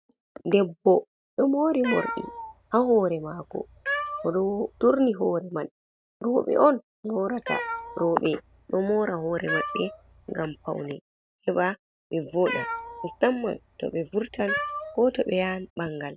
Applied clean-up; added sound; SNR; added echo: none; Cat; 9 dB; none.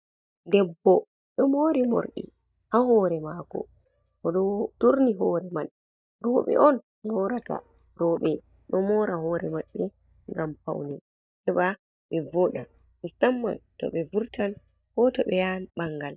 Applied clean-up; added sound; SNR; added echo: neural mask model DeepFilterNet 3.